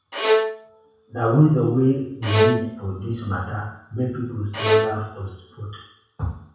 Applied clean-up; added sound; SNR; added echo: none; Bowed string instrument; 2 dB; reverberation time 0.7 s.